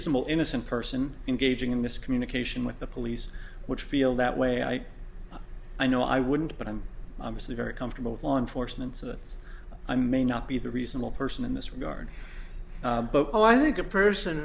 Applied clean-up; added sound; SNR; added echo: none; none; none; none.